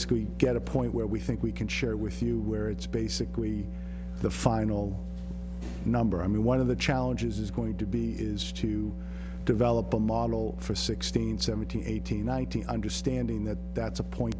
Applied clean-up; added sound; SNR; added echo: none; none; none; none.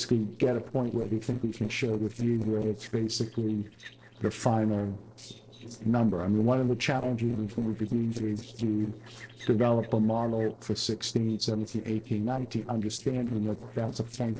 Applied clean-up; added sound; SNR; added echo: neural separator model SepFormer DNS4.